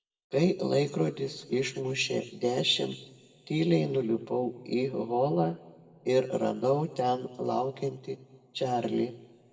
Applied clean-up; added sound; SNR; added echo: none; none; none; reverberation time 1.1 s.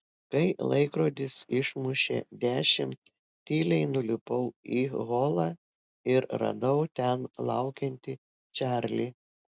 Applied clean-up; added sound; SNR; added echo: none; none; none; none.